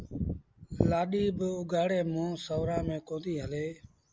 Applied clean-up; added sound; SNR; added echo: none; none; none; none.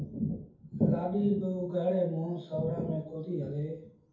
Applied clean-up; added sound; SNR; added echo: none; none; none; reverberation time 0.6 s.